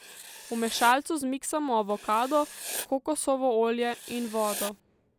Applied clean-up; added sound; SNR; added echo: none; Writing; 13 dB; none.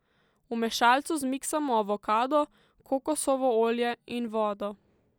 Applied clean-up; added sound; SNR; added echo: none; none; none; none.